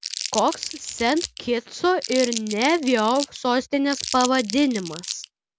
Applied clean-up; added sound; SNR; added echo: none; Crumpling, crinkling; 10 dB; none.